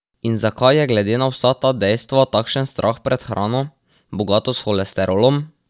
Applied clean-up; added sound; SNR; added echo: none; none; none; none.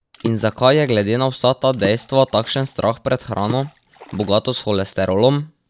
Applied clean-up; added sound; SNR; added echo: none; Water / Splash, splatter; 17 dB; none.